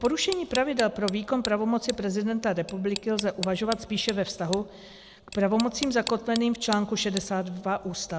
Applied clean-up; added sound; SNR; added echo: none; Tick; 13 dB; none.